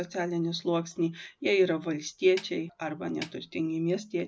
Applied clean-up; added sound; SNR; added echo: none; Snare drum; 18 dB; none.